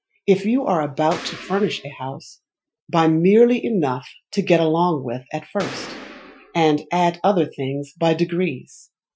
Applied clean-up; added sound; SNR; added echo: classical method Wiener filter.